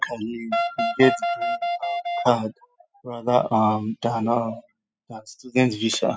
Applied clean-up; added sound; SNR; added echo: classical method spectral subtraction.